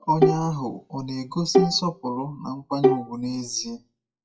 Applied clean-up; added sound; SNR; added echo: classical method WPE with log-MMSE.